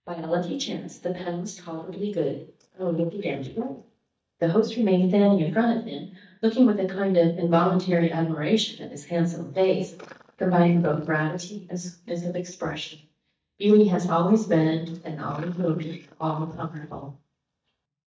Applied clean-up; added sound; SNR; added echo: neural mask model DeepFilterNet 3.